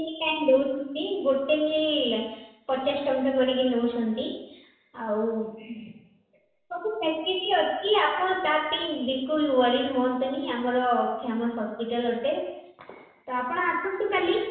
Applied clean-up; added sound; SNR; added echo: none; none; none; reverberation time 0.8 s.